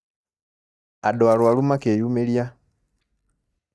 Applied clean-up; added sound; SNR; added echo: neural mask model DeepFilterNet 3.